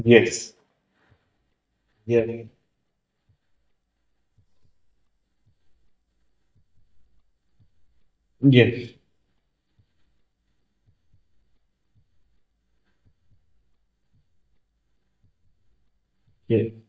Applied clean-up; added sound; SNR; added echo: neural mask model DeepFilterNet 3.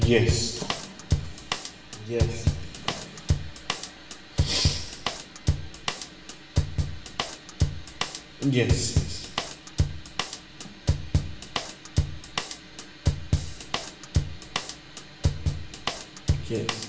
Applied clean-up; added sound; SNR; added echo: none; Drum kit; -4 dB; reverberation time 1.1 s.